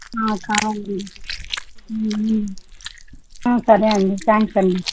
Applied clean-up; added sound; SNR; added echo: none; Chewing, mastication; 12 dB; none.